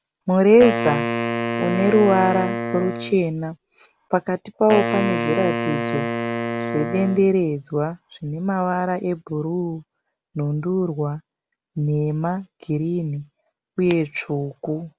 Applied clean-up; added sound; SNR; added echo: none; Wind instrument, woodwind instrument; 4 dB; none.